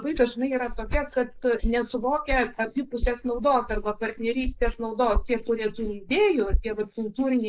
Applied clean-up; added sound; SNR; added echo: neural mask model Resemble Enhance denoiser.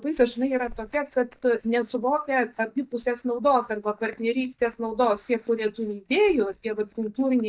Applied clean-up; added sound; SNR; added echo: neural mask model DeepFilterNet 3.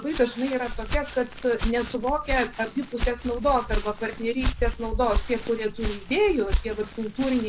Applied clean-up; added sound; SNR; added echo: none; Walk, footsteps; 4 dB; none.